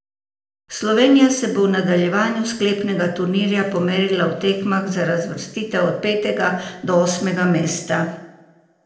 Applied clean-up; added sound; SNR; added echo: none; none; none; reverberation time 0.7 s.